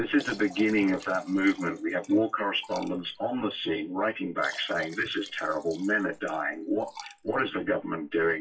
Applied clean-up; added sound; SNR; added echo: classical method WPE with log-MMSE.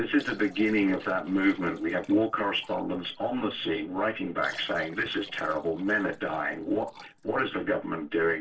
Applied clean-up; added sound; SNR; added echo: neural separator model SepFormer DNS4.